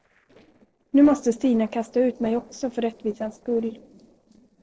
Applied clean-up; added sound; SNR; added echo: neural separator model SepFormer DNS4.